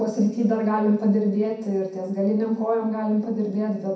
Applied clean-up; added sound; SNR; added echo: none; none; none; reverberation time 0.6 s.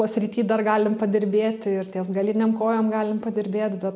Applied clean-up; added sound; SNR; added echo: none; none; none; none.